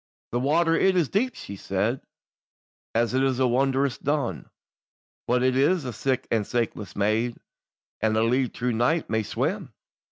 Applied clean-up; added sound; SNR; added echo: none; none; none; none.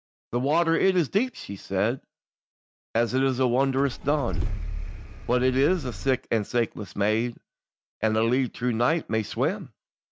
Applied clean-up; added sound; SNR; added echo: none; Engine starting / Car; 5 dB; none.